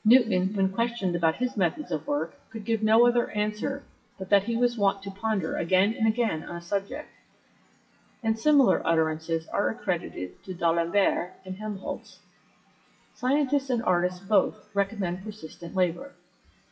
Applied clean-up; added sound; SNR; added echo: classical method WPE with log-MMSE.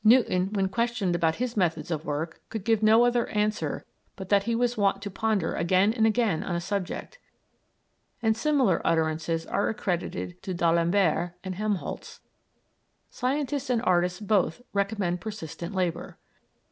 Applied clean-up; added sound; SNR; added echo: none; none; none; none.